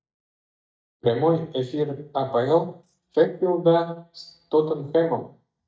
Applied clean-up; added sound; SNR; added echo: neural mask model DeepFilterNet 3.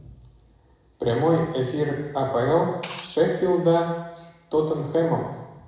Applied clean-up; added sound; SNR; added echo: none; Liquid; 13 dB; reverberation time 1.0 s.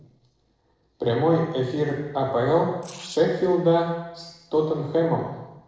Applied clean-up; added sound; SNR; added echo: neural separator model SepFormer DNS4.